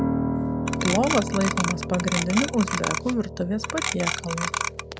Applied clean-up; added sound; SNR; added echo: none; Clock + Piano; 0 dB; none.